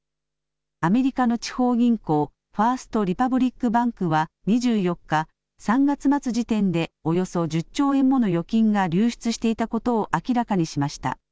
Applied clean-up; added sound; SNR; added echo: none; none; none; none.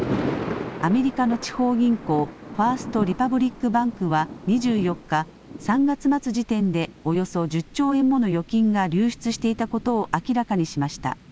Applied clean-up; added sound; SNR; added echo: none; Thunder; 12 dB; none.